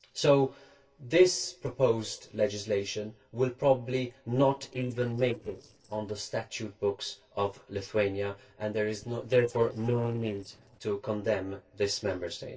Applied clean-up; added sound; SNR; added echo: neural separator model SepFormer DNS4.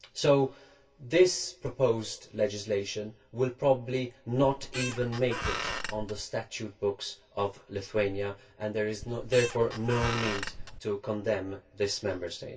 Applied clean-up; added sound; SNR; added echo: none; Squeak; 6 dB; reverberation time 0.2 s.